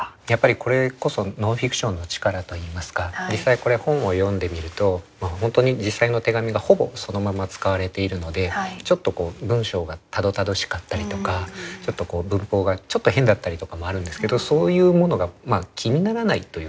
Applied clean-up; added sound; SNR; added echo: none; none; none; none.